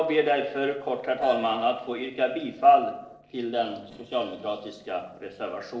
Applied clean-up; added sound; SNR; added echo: neural separator model SepFormer DNS4.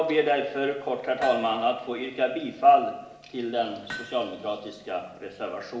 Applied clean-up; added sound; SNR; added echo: none; Hammer; 17 dB; reverberation time 0.8 s.